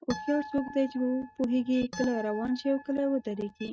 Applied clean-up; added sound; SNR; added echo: neural mask model RNNoise.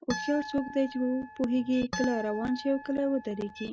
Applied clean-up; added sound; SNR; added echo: none; Harp; 11 dB; none.